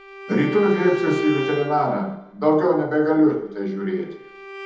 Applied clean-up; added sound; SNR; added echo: none; Bowed string instrument; 11 dB; reverberation time 1.0 s.